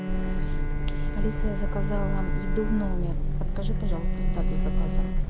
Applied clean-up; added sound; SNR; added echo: none; Bowed string instrument + Bowed string instrument; 11 dB; none.